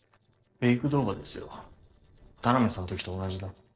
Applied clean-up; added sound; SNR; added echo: neural separator model SepFormer DNS4.